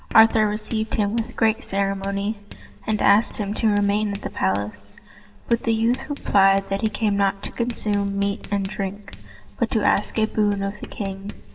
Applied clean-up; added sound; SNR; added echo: none; Writing; 16 dB; reverberation time 0.6 s.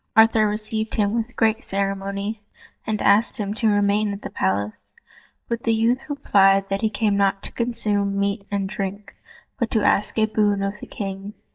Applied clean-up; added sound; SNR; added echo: neural mask model DeepFilterNet 3.